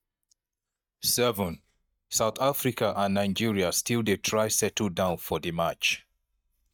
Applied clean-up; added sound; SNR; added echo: neural mask model DeepFilterNet 3.